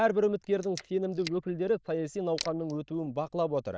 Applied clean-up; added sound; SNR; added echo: neural diffusion model UNIVERSE++.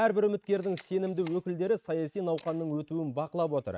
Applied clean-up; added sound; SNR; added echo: neural mask model RNNoise.